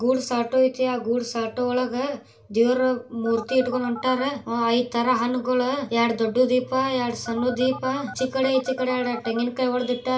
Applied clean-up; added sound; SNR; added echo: none; Telephone; 14 dB; reverberation time 0.2 s.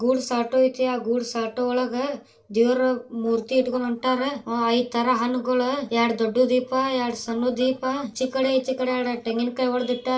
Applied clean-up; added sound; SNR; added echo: neural separator model SepFormer DNS4.